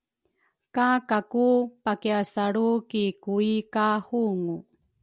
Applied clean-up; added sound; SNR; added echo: none; none; none; none.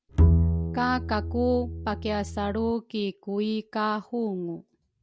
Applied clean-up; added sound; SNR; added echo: none; Bowed string instrument; -4 dB; none.